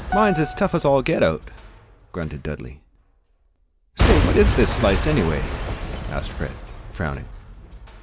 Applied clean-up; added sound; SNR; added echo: none; Piano + Shatter / Crushing / Boom; 2 dB; none.